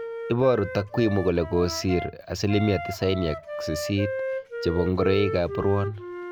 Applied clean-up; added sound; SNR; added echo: none; Wind instrument, woodwind instrument; 8 dB; none.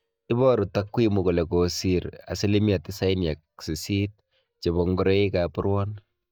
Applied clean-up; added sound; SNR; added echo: neural mask model DeepFilterNet 3.